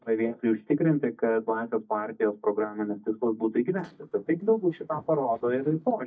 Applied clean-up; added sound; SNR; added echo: neural mask model DeepFilterNet 3.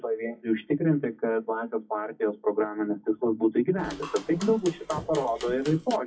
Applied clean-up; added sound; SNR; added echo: classical method WPE with log-MMSE.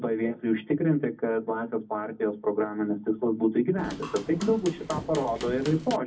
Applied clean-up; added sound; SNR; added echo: none; Hammer / Wood; 11 dB; reverberation time 0.4 s.